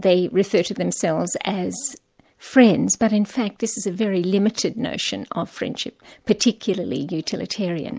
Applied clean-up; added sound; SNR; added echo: none; none; none; none.